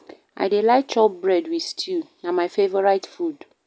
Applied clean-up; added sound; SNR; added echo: none; none; none; none.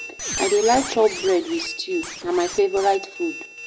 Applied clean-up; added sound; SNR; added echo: none; Squeak; 10 dB; reverberation time 0.4 s.